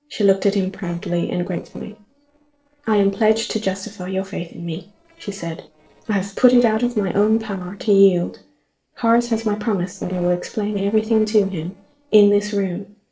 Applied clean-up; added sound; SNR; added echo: neural separator model SepFormer DNS4.